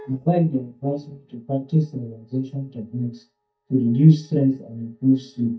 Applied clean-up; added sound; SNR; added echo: neural mask model DeepFilterNet 3.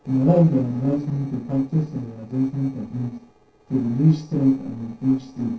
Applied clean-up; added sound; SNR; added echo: neural separator model SepFormer DNS4.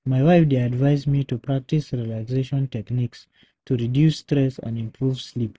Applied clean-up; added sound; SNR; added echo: none; none; none; none.